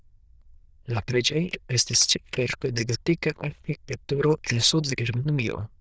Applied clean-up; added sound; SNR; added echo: neural diffusion model UNIVERSE++.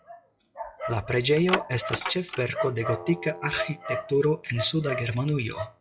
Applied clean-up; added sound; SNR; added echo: classical method log-MMSE.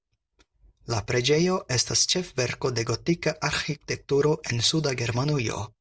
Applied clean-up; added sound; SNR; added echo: none; none; none; none.